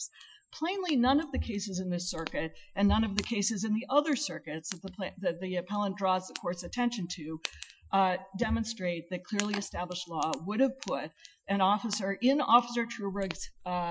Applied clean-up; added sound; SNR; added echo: classical method Wiener filter.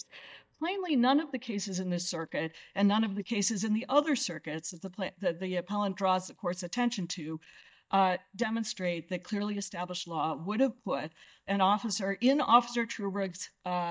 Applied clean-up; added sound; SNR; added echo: neural mask model DeepFilterNet 3.